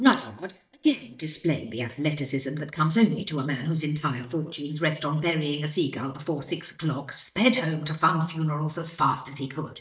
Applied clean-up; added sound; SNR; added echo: neural mask model DeepFilterNet 3.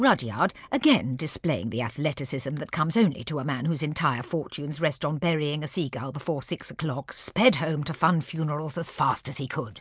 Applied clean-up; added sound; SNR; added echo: none; none; none; none.